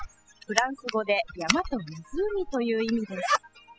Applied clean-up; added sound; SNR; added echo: classical method spectral subtraction.